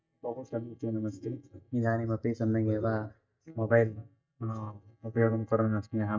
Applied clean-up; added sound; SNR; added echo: neural mask model DeepFilterNet 3.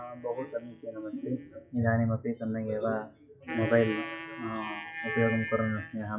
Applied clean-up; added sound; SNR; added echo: classical method WPE with log-MMSE.